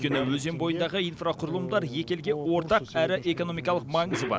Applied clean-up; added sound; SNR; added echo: none; Cough; 14 dB; none.